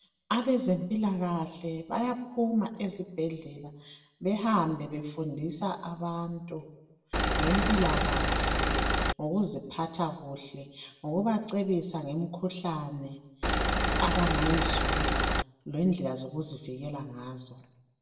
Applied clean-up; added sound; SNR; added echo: none; Engine; -5 dB; reverberation time 0.8 s.